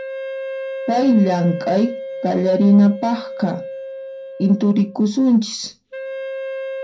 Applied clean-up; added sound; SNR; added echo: none; Wind instrument, woodwind instrument; 10 dB; reverberation time 0.2 s.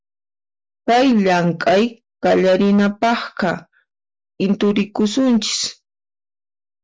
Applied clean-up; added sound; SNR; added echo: none; none; none; none.